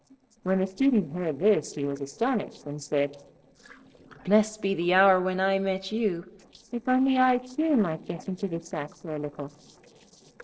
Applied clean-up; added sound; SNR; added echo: neural separator model SepFormer DNS4.